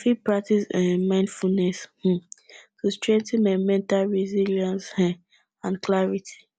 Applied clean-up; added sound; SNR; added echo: none; none; none; none.